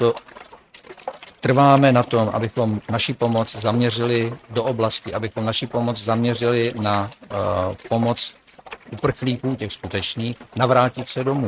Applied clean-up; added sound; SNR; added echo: neural mask model RNNoise.